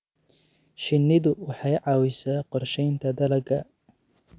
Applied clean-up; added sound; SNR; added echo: none; none; none; none.